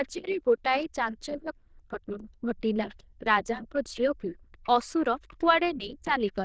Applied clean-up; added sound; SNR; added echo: neural diffusion model UNIVERSE++.